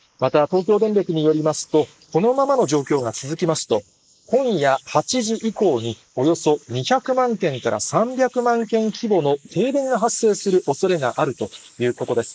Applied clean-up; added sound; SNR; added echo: neural mask model Resemble Enhance denoiser.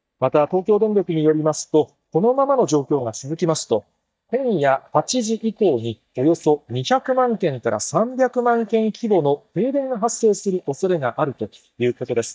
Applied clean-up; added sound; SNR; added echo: neural mask model DeepFilterNet 3.